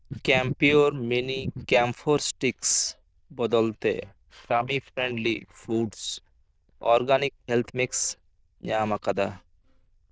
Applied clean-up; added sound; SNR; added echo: neural diffusion model UNIVERSE++.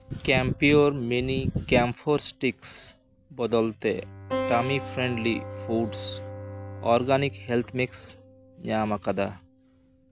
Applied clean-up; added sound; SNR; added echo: none; Bowed string instrument + Keyboard (musical); 12 dB; none.